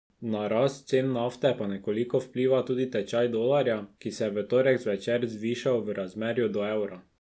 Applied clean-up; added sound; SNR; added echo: none; none; none; none.